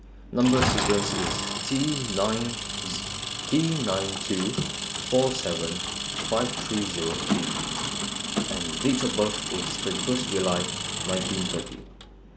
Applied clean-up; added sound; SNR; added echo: none; Engine; 1 dB; none.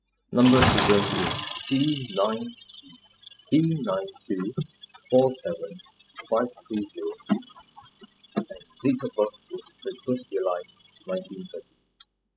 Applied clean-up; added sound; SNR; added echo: classical method spectral subtraction.